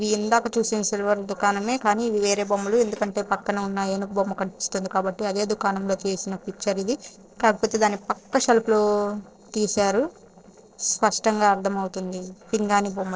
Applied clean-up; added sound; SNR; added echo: neural separator model SepFormer DNS4.